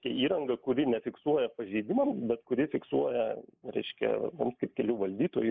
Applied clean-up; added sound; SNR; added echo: neural mask model Resemble Enhance denoiser.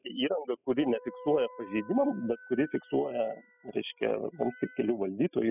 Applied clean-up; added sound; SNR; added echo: classical method spectral subtraction.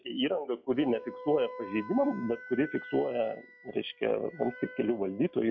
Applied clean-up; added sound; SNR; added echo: classical method log-MMSE.